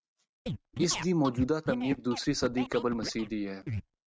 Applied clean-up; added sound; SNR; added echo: neural mask model RNNoise.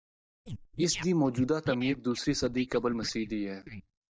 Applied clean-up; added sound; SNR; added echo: neural mask model DeepFilterNet 3.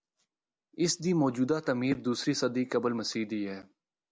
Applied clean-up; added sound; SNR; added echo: none; none; none; none.